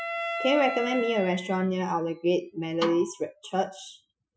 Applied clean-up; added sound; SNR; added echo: classical method Wiener filter.